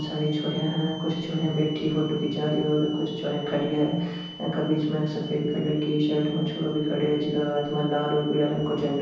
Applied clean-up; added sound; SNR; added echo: none; Hiss / Alarm; 16 dB; reverberation time 1.1 s.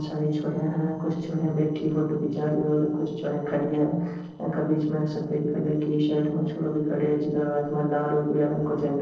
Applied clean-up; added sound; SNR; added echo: neural separator model SepFormer DNS4.